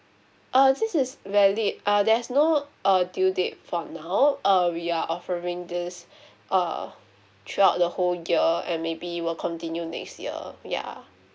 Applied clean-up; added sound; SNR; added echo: none; none; none; none.